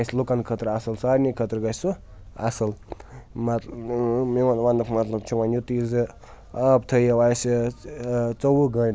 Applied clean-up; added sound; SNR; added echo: none; none; none; none.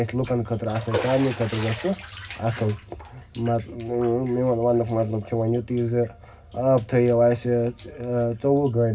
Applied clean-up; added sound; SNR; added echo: none; Bathtub (filling or washing); 15 dB; reverberation time 0.4 s.